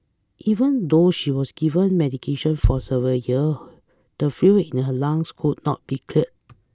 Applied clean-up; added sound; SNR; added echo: none; Bass drum; 6 dB; none.